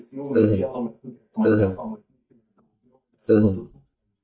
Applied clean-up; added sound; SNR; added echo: neural mask model DeepFilterNet 3.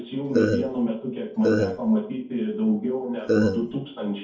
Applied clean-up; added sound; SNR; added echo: neural separator model SepFormer DNS4.